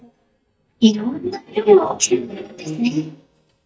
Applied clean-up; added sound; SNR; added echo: neural mask model DeepFilterNet 3.